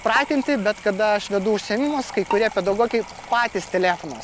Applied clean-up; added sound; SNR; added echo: none; Sink (filling or washing) / Water tap, faucet + Bowed string instrument; 13 dB; none.